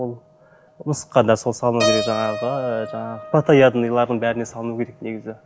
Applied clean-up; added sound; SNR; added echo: none; Keyboard (musical); 9 dB; none.